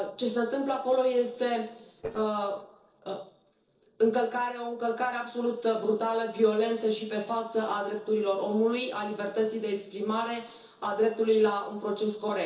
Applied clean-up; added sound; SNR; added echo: neural separator model SepFormer DNS4.